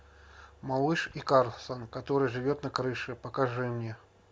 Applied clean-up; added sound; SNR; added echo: none; none; none; none.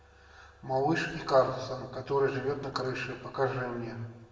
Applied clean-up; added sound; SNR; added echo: none; none; none; reverberation time 1.0 s.